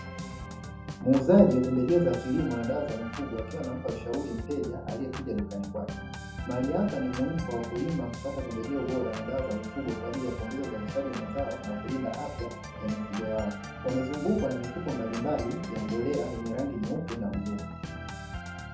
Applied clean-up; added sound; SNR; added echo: none; Organ; 8 dB; reverberation time 0.5 s.